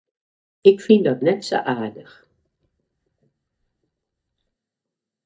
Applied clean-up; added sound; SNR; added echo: neural mask model DeepFilterNet 3.